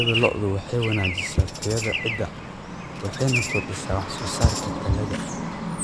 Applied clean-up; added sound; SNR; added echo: none; Tambourine + Traffic noise, roadway noise / Bird; 3 dB; none.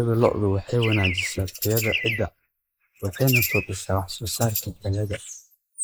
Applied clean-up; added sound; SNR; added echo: neural mask model Resemble Enhance denoiser.